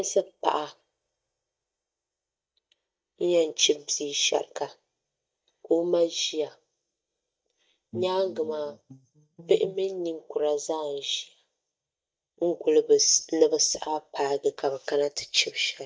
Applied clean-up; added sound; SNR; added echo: neural mask model DeepFilterNet 3.